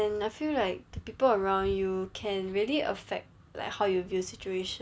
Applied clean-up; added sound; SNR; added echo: none; none; none; none.